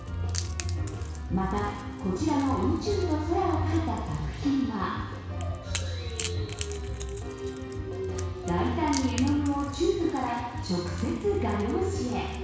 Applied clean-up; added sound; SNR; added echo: none; Crack / Crackle; 17 dB; reverberation time 1.1 s.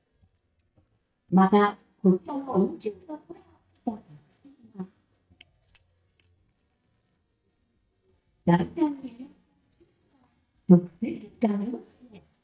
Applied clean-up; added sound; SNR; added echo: neural mask model DeepFilterNet 3.